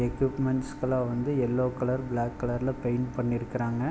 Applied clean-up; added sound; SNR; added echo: none; Wind instrument, woodwind instrument; 18 dB; none.